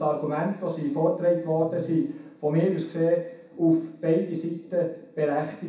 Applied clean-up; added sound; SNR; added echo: none; none; none; reverberation time 0.7 s.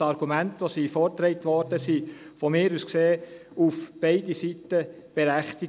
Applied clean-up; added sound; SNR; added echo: none; none; none; none.